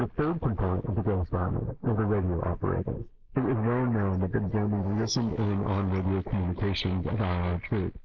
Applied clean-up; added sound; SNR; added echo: neural mask model Resemble Enhance denoiser.